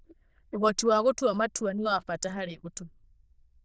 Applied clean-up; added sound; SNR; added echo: neural diffusion model UNIVERSE++.